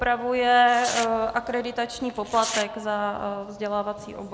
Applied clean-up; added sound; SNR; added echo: none; Tearing; 12 dB; none.